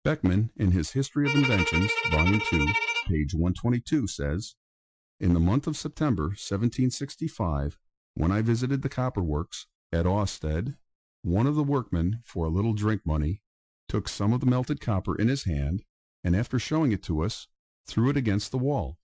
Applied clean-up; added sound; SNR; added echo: classical method Wiener filter.